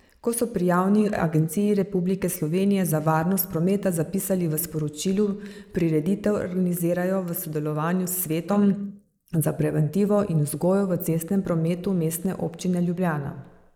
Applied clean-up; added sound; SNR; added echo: neural mask model Resemble Enhance denoiser.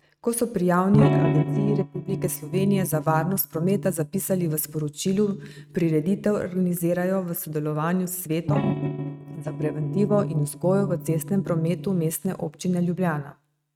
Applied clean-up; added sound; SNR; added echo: neural mask model RNNoise.